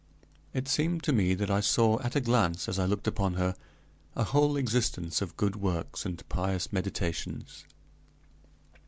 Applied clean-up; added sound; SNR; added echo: none; none; none; none.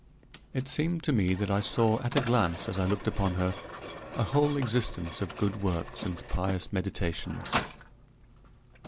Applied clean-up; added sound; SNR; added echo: none; Mechanisms; 11 dB; none.